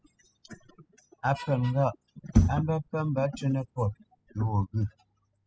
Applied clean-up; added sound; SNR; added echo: classical method spectral subtraction.